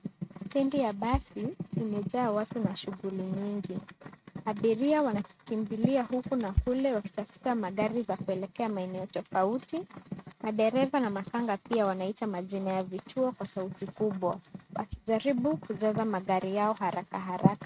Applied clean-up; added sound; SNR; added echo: neural mask model RNNoise.